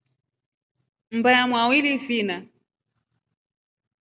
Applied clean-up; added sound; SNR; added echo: none; none; none; none.